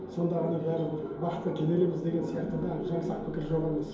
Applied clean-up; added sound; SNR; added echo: none; none; none; reverberation time 2.8 s.